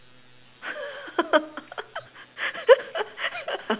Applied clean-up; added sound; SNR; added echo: none; none; none; none.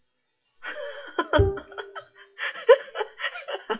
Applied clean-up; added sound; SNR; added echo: classical method WPE with log-MMSE.